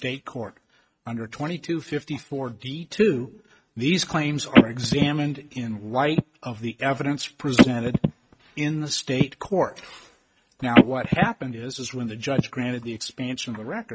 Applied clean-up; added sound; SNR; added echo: neural mask model RNNoise.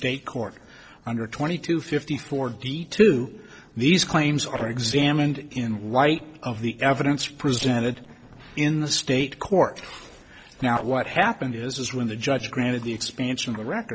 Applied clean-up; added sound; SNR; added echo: neural separator model SepFormer DNS4.